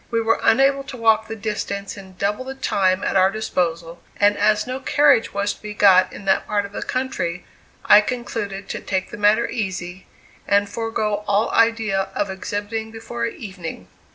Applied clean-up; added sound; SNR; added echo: none; none; none; none.